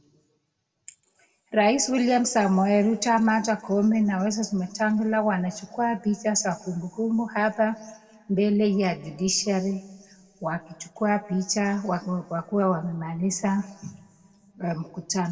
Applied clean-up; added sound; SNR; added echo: none; none; none; reverberation time 1.3 s.